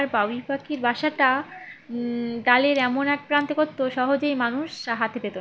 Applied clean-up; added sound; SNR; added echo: none; none; none; none.